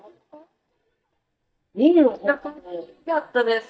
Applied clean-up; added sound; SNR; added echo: neural mask model DeepFilterNet 3.